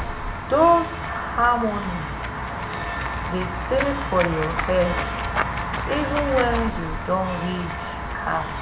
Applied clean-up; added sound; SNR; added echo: none; Walk, footsteps / Run / Bell; 3 dB; reverberation time 0.9 s.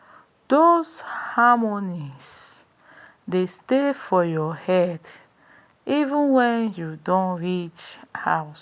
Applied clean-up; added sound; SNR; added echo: none; none; none; none.